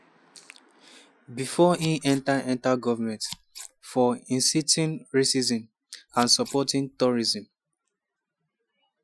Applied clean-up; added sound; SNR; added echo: classical method Wiener filter.